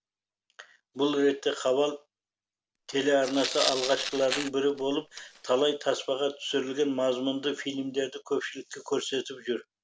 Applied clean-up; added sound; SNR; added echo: none; Tearing; 7 dB; none.